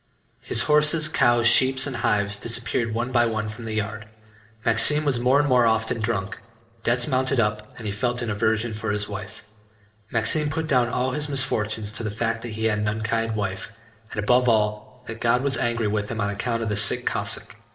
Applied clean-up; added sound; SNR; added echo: none; none; none; reverberation time 1.5 s.